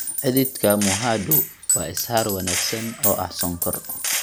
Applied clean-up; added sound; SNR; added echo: none; Gunshot, gunfire; 1 dB; none.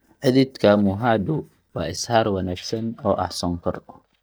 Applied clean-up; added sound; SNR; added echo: neural mask model DeepFilterNet 3.